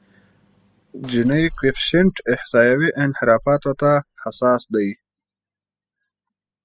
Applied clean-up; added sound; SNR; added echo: classical method spectral subtraction.